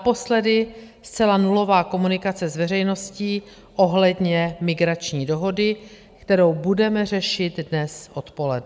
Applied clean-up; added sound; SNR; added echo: none; none; none; none.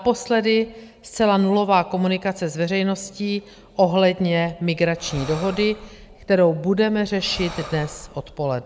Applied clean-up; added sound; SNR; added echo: none; Breathing; 17 dB; none.